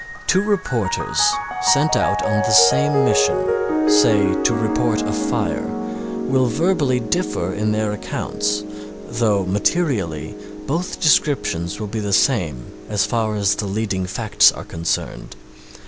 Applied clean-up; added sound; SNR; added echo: none; Piano; 3 dB; none.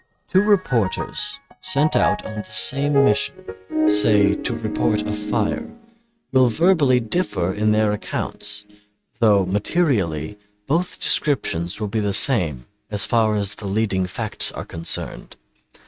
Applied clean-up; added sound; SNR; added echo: neural mask model RNNoise.